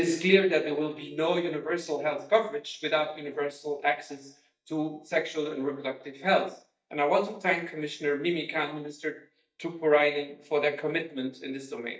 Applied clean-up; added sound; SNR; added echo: neural mask model DeepFilterNet 3.